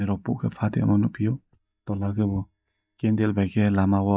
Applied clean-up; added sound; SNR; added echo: neural mask model DeepFilterNet 3.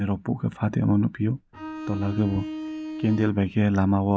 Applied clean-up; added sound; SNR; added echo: none; Bowed string instrument; 10 dB; none.